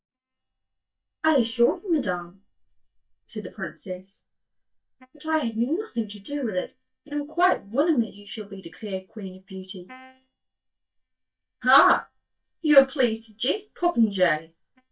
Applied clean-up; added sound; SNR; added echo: neural mask model DeepFilterNet 3.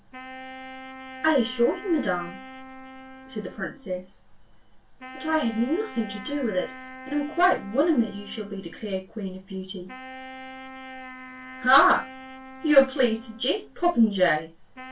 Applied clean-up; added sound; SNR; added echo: none; Wind instrument, woodwind instrument; 16 dB; reverberation time 0.2 s.